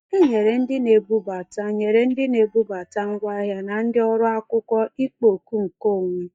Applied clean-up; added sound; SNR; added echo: neural mask model DeepFilterNet 3.